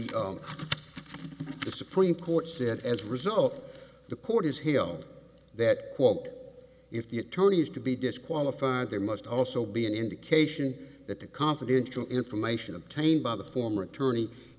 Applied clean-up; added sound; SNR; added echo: none; none; none; none.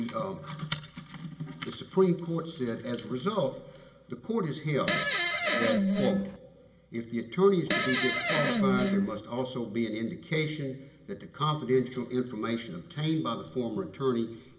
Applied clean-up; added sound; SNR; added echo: none; Fart; -4 dB; reverberation time 1.5 s.